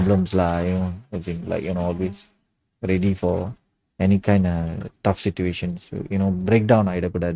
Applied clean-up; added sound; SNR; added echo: neural mask model RNNoise.